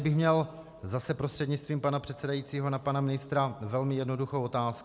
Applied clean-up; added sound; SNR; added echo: none; none; none; none.